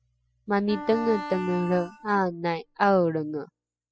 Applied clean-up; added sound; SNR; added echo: classical method spectral subtraction.